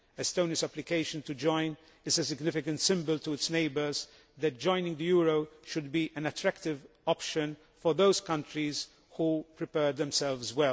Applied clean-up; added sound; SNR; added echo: none; none; none; none.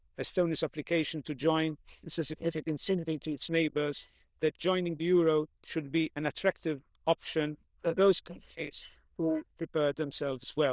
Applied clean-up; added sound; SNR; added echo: neural diffusion model UNIVERSE++.